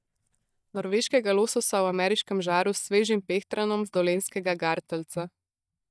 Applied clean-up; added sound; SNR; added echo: neural mask model DeepFilterNet 3.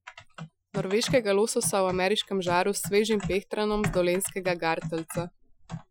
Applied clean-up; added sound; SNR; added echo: classical method Wiener filter.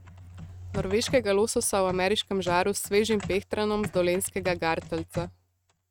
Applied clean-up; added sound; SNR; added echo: neural mask model RNNoise.